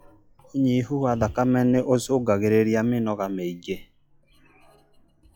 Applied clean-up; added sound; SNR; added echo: classical method log-MMSE.